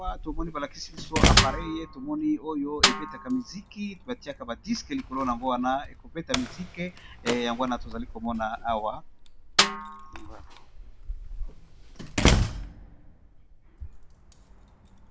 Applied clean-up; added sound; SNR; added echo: none; Snare drum + Slam; -3 dB; none.